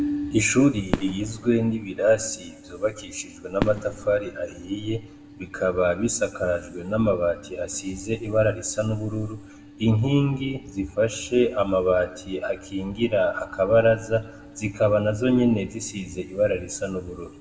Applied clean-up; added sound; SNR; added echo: none; Fireworks; 11 dB; reverberation time 1.2 s.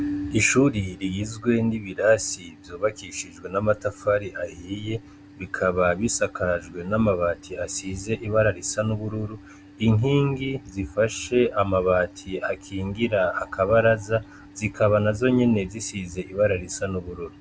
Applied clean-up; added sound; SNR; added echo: none; none; none; none.